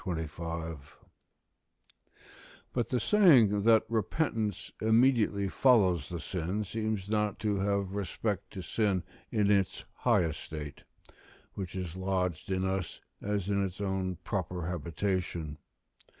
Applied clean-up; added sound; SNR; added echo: none; none; none; none.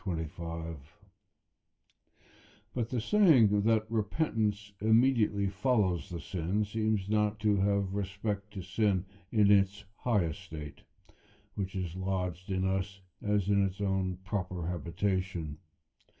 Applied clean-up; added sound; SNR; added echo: none; none; none; reverberation time 0.2 s.